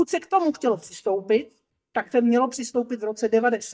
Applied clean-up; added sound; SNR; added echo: neural mask model DeepFilterNet 3.